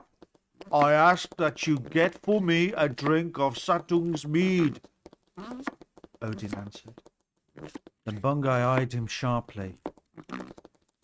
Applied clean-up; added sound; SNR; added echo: neural mask model RNNoise.